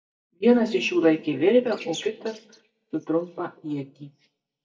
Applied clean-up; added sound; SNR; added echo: neural mask model DeepFilterNet 3.